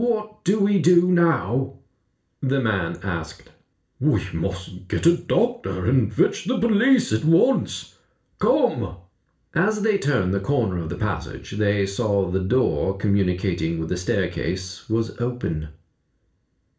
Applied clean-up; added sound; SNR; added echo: none; none; none; reverberation time 0.4 s.